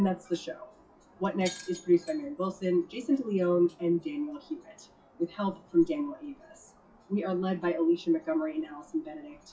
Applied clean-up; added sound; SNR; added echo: classical method WPE with log-MMSE.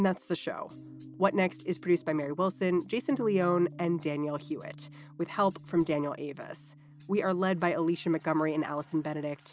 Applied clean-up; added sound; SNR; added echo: none; none; none; none.